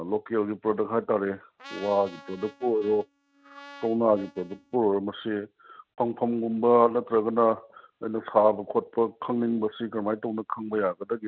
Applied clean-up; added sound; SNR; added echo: neural mask model RNNoise.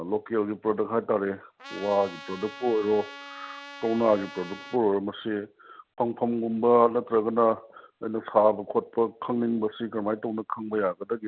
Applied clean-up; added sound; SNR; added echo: none; Trumpet; 16 dB; none.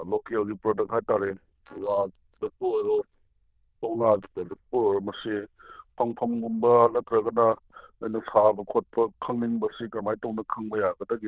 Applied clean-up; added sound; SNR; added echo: neural diffusion model UNIVERSE++.